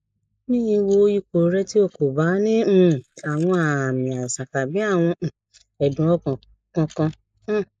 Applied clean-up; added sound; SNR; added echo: neural mask model Resemble Enhance denoiser.